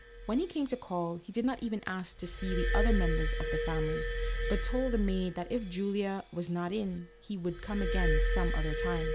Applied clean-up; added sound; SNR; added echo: none; Glass; -1 dB; none.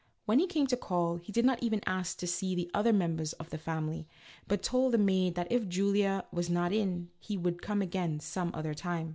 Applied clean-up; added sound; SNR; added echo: none; none; none; none.